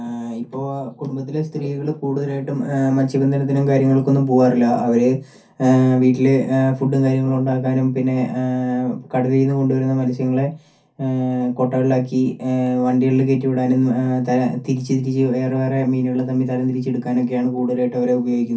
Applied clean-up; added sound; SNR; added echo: none; none; none; reverberation time 0.3 s.